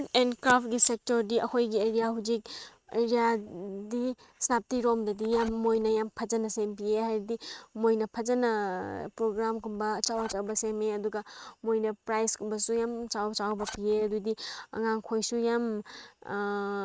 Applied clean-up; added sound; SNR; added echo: neural mask model RNNoise.